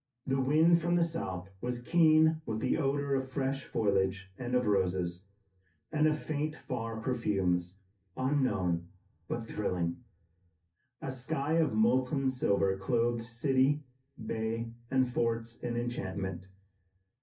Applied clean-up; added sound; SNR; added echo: none; none; none; reverberation time 0.3 s.